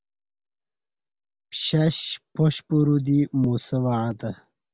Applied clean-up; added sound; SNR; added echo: none; none; none; none.